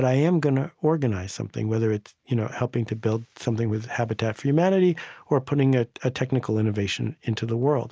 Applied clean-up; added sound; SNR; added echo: none; none; none; none.